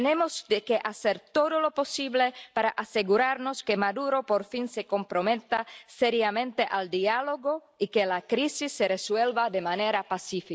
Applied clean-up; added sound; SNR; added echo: none; none; none; none.